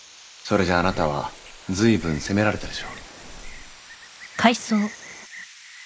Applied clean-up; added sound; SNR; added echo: neural mask model Resemble Enhance denoiser.